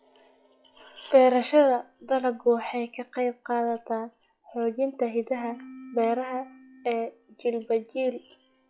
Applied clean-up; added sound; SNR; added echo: classical method log-MMSE.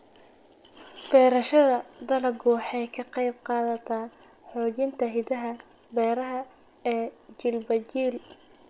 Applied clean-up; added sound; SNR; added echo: none; none; none; none.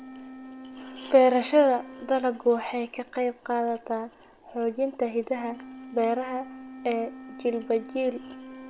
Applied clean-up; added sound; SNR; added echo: none; Wind instrument, woodwind instrument; 17 dB; none.